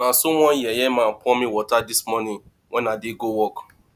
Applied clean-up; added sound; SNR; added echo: none; none; none; none.